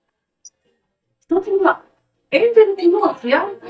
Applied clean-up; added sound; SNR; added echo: neural mask model DeepFilterNet 3.